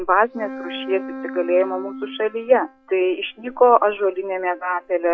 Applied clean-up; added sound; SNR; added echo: classical method log-MMSE.